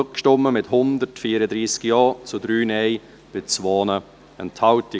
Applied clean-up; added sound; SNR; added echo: none; none; none; none.